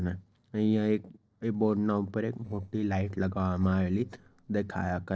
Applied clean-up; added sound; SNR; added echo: neural separator model SepFormer DNS4.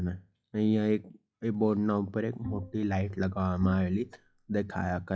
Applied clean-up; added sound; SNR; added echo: classical method log-MMSE.